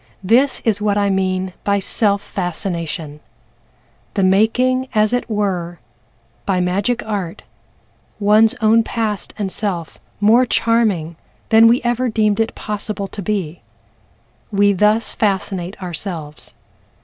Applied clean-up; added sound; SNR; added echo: none; none; none; none.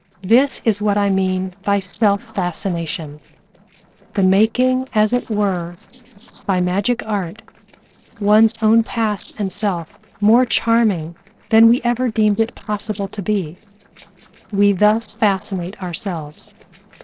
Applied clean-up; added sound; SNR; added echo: neural separator model SepFormer DNS4.